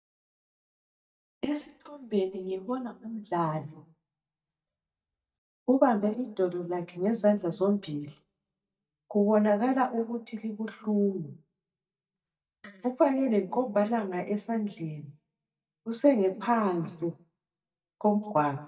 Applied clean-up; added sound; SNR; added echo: neural mask model DeepFilterNet 3.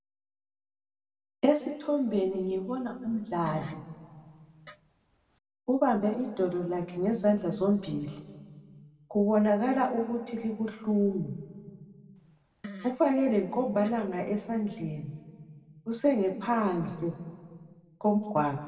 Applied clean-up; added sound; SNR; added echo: none; Fart; 19 dB; reverberation time 1.7 s.